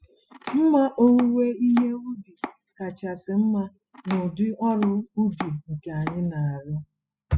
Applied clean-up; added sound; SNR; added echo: classical method spectral subtraction.